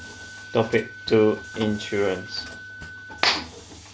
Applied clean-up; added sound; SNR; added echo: none; Mechanisms + Wind instrument, woodwind instrument; 13 dB; none.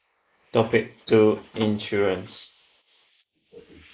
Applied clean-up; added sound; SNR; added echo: neural mask model Resemble Enhance denoiser.